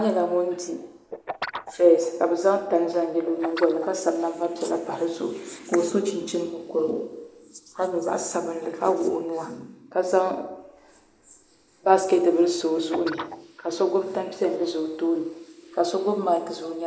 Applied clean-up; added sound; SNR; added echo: neural mask model Resemble Enhance denoiser.